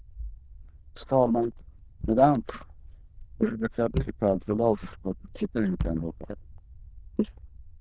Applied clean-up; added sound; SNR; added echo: neural diffusion model UNIVERSE++.